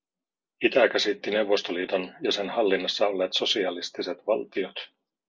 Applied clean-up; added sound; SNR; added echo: none; none; none; none.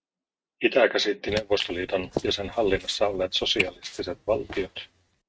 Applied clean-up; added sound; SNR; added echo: neural mask model RNNoise.